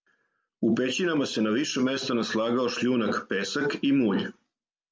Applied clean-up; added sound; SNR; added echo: none; none; none; none.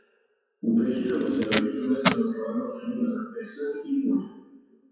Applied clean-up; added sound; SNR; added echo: classical method WPE with log-MMSE.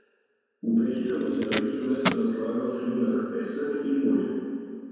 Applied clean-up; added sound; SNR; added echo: none; Packing tape, duct tape; 4 dB; reverberation time 2.2 s.